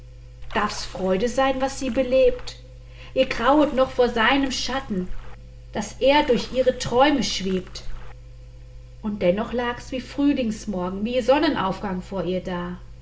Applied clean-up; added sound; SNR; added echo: none; Splash, splatter; 10 dB; reverberation time 0.4 s.